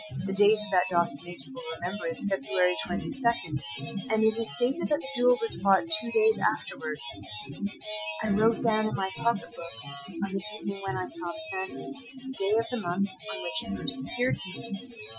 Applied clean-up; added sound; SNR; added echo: classical method Wiener filter.